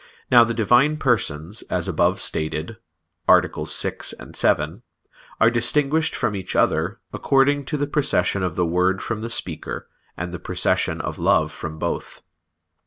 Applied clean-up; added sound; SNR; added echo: none; none; none; none.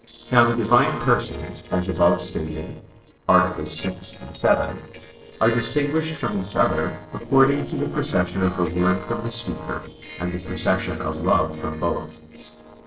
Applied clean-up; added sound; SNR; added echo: neural separator model SepFormer DNS4.